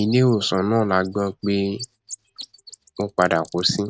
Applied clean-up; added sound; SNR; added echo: neural mask model RNNoise.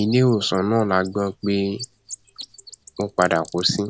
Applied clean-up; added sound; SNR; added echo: none; Bird; 20 dB; none.